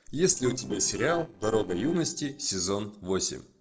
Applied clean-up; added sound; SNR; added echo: neural separator model SepFormer DNS4.